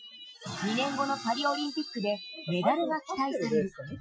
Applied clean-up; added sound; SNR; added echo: classical method Wiener filter.